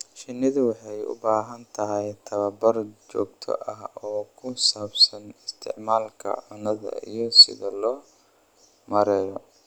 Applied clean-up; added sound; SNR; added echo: none; none; none; none.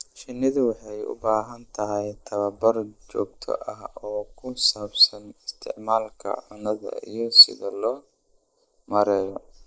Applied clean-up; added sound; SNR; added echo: neural mask model Resemble Enhance denoiser.